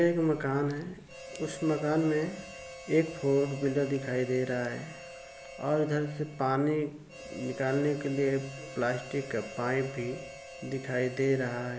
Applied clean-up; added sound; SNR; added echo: none; Harmonica; 15 dB; none.